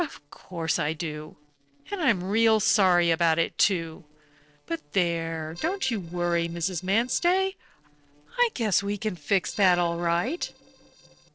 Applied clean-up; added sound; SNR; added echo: neural separator model SepFormer DNS4.